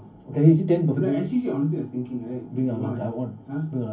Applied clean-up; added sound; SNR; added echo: none; none; none; reverberation time 0.3 s.